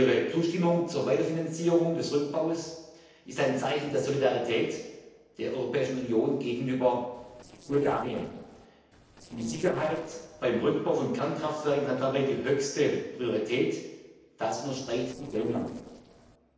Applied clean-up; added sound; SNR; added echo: neural separator model SepFormer DNS4.